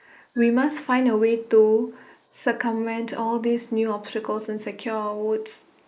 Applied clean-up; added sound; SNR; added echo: neural mask model Resemble Enhance denoiser.